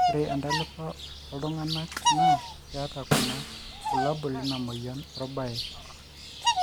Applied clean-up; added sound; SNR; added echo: none; Bird vocalization, bird call, bird song + Snare drum; -4 dB; none.